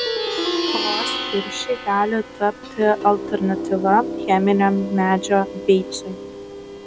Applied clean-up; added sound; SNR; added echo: none; Plucked string instrument; 6 dB; none.